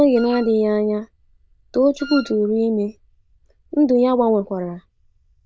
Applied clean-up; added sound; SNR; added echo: neural diffusion model UNIVERSE++.